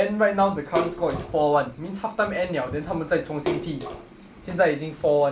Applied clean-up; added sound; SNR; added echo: none; Splash, splatter; 10 dB; none.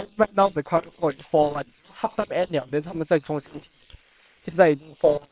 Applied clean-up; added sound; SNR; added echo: neural separator model SepFormer WHAM!.